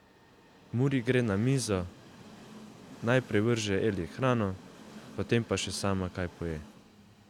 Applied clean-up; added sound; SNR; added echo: none; Train; 18 dB; none.